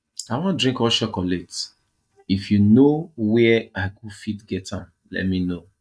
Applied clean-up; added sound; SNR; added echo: neural mask model DeepFilterNet 3.